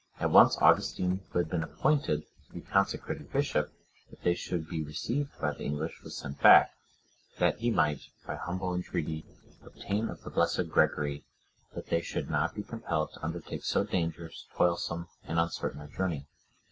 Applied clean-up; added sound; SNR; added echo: neural separator model SepFormer DNS4.